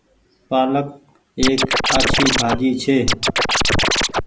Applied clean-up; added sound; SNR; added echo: none; Scratching (performance technique); -4 dB; none.